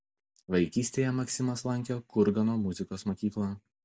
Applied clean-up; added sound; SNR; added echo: none; none; none; none.